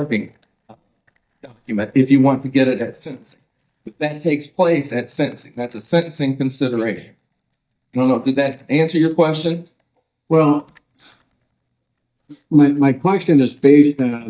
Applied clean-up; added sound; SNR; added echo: neural mask model DeepFilterNet 3.